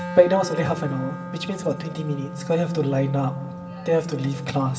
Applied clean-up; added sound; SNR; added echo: none; Wind instrument, woodwind instrument; 11 dB; reverberation time 1.9 s.